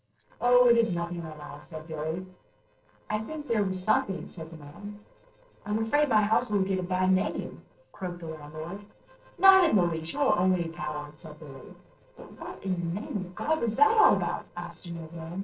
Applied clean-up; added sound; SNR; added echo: neural separator model SepFormer DNS4.